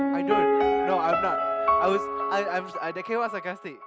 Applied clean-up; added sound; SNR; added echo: none; Piano; -3 dB; none.